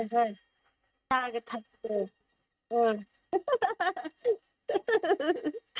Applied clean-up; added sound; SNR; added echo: neural mask model RNNoise.